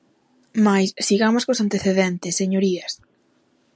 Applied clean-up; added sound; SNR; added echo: none; none; none; none.